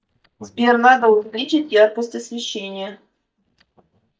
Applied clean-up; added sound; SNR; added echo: neural mask model DeepFilterNet 3.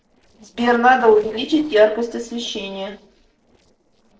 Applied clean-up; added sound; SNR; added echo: neural separator model SepFormer DNS4.